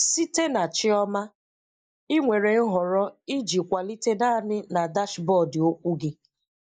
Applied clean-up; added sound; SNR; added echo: neural mask model Resemble Enhance denoiser.